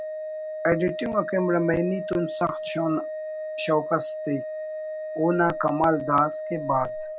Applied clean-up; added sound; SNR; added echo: none; Organ; 7 dB; none.